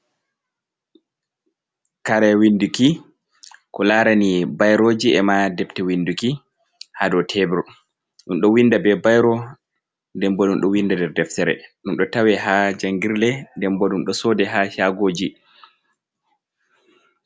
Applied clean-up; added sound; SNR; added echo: none; none; none; none.